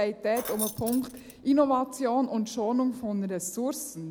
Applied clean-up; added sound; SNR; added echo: none; Keys jangling; 11 dB; none.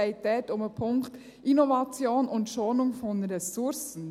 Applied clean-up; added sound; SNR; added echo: none; none; none; none.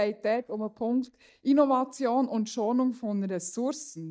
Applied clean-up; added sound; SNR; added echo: neural mask model DeepFilterNet 3.